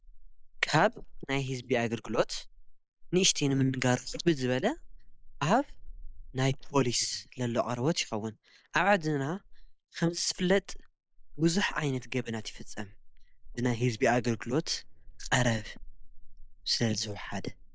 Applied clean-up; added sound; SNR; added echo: neural mask model Resemble Enhance denoiser.